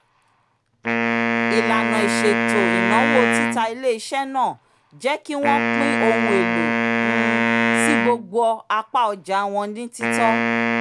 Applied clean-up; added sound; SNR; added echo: none; Wind instrument, woodwind instrument; -2 dB; none.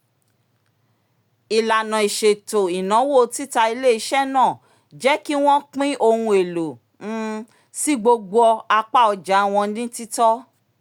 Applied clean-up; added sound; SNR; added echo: none; none; none; none.